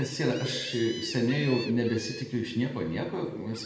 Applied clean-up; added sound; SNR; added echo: none; Gull, seagull; 16 dB; reverberation time 1.0 s.